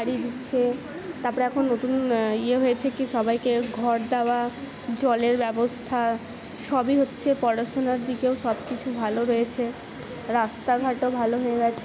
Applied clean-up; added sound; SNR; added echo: none; none; none; none.